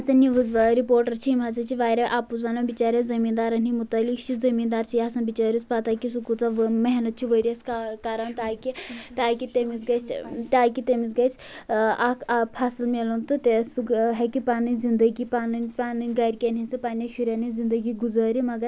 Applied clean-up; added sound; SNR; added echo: none; none; none; none.